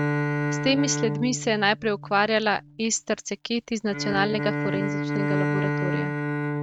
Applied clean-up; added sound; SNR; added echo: neural mask model RNNoise.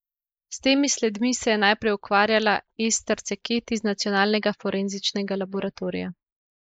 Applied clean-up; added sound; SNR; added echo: neural mask model Resemble Enhance denoiser.